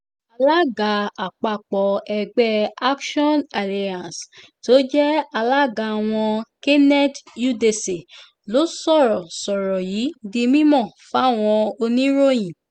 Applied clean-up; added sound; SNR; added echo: none; none; none; none.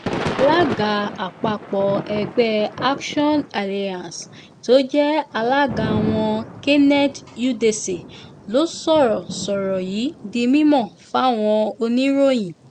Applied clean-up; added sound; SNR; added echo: none; Thunder / Rain; 11 dB; none.